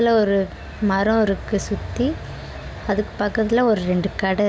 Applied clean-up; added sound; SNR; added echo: none; none; none; none.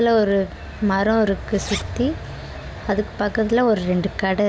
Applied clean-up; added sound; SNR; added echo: none; Zipper (clothing); 19 dB; none.